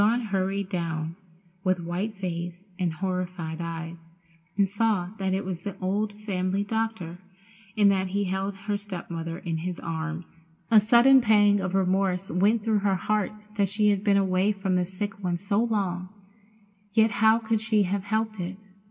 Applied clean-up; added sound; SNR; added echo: none; none; none; reverberation time 0.3 s.